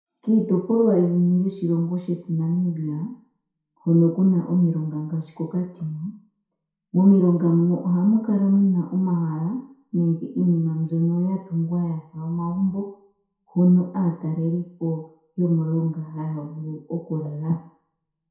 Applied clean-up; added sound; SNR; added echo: none; none; none; reverberation time 0.6 s.